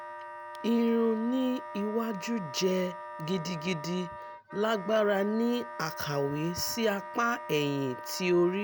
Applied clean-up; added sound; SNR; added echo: none; Wind instrument, woodwind instrument; 11 dB; none.